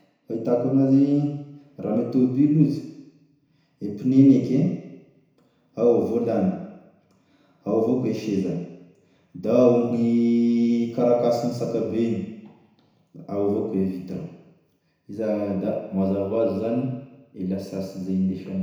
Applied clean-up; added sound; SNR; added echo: none; none; none; reverberation time 1.0 s.